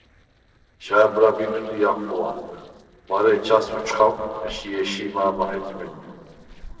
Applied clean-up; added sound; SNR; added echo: neural separator model SepFormer DNS4.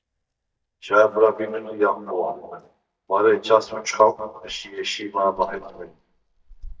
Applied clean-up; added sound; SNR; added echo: neural mask model DeepFilterNet 3.